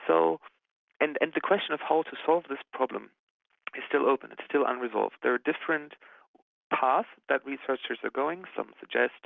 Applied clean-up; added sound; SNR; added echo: none; none; none; none.